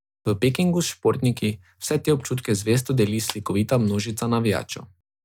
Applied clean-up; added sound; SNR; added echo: none; Clapping; 18 dB; none.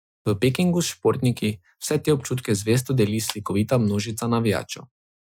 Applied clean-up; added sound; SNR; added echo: classical method Wiener filter.